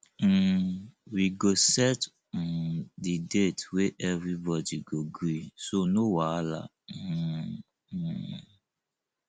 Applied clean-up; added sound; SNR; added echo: none; none; none; none.